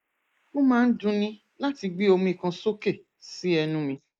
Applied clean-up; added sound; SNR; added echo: neural mask model Resemble Enhance denoiser.